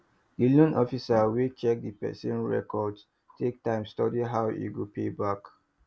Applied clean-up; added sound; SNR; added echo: none; none; none; none.